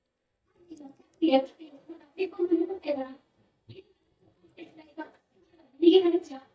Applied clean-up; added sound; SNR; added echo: neural mask model DeepFilterNet 3.